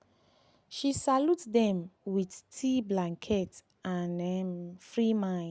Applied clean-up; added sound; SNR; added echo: none; none; none; none.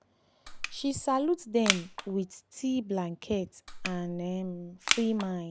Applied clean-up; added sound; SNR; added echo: none; Crushing; 4 dB; none.